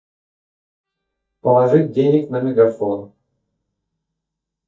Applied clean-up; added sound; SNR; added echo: neural mask model DeepFilterNet 3.